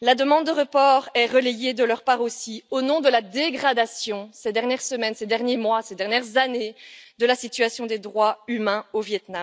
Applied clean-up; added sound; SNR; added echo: none; none; none; none.